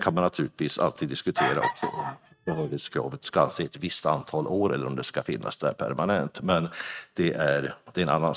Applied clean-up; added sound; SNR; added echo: neural mask model RNNoise.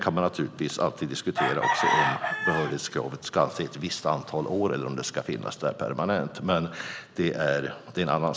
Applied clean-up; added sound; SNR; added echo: none; Chicken, rooster; 0 dB; none.